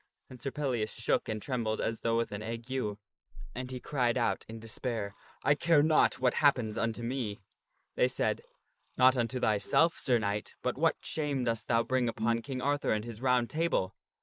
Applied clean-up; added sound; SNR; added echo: neural mask model Resemble Enhance denoiser.